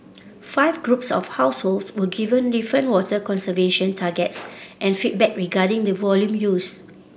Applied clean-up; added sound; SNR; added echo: none; none; none; none.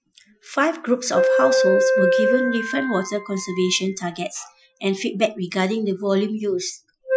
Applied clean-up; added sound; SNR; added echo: classical method Wiener filter.